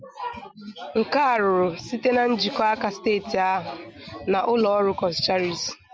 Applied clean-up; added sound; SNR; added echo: none; none; none; none.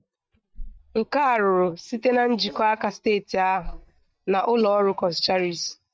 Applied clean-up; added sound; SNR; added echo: neural mask model DeepFilterNet 3.